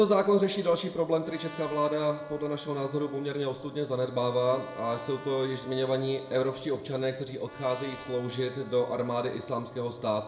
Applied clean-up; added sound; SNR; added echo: none; Trumpet; 19 dB; reverberation time 0.6 s.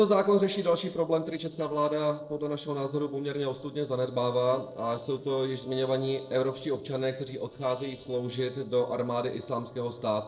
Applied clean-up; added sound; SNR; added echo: neural separator model SepFormer DNS4.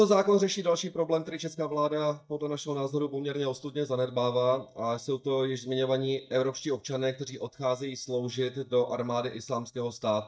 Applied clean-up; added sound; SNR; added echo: neural mask model DeepFilterNet 3.